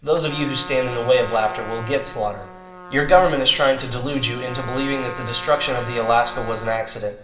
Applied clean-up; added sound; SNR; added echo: none; Trumpet; 14 dB; reverberation time 0.8 s.